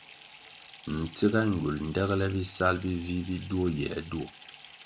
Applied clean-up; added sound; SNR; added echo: none; Fill (with liquid) / Bathtub (filling or washing); 20 dB; none.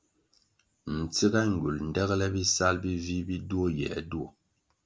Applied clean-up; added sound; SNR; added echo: none; none; none; none.